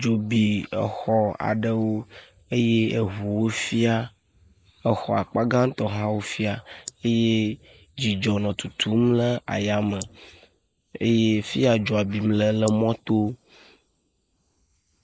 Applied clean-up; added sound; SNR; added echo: neural mask model Resemble Enhance denoiser.